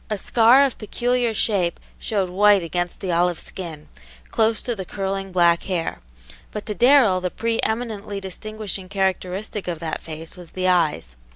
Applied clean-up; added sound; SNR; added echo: none; none; none; none.